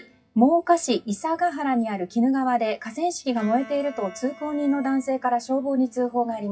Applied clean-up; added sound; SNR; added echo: classical method WPE with log-MMSE.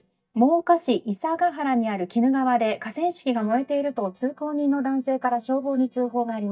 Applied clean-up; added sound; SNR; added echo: neural mask model DeepFilterNet 3.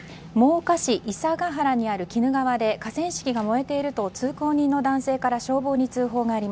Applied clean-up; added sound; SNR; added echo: none; none; none; none.